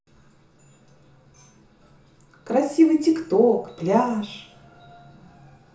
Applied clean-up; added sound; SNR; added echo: none; none; none; reverberation time 0.7 s.